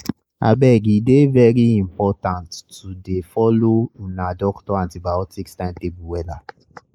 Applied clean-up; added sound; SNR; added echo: neural mask model Resemble Enhance denoiser.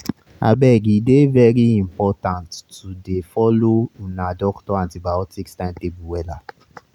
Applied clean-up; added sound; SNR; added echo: none; none; none; none.